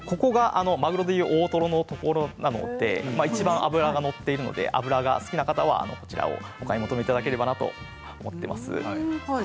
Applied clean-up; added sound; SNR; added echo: none; none; none; none.